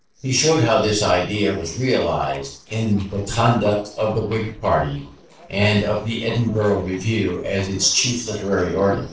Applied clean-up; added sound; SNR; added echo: neural separator model SepFormer DNS4.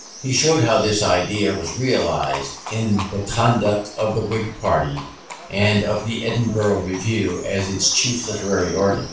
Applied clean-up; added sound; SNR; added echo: none; Livestock, farm animals, working animals; 15 dB; reverberation time 0.4 s.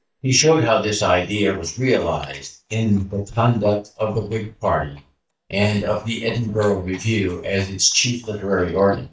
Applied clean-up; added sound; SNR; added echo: neural mask model DeepFilterNet 3.